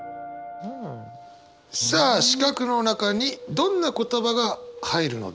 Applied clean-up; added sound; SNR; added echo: none; Wind; 17 dB; none.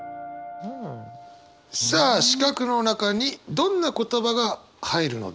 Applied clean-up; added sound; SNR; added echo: none; none; none; none.